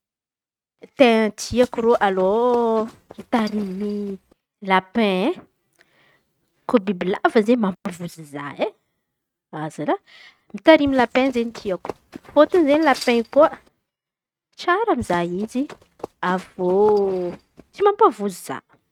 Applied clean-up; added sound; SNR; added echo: neural mask model RNNoise.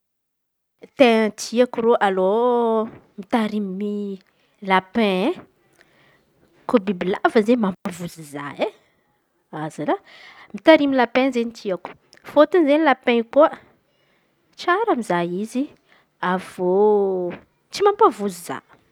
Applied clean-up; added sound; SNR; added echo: none; none; none; none.